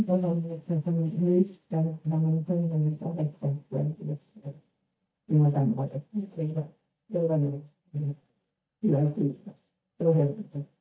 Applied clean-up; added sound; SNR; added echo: neural mask model DeepFilterNet 3.